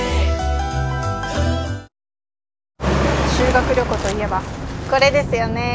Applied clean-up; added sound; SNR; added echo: none; none; none; none.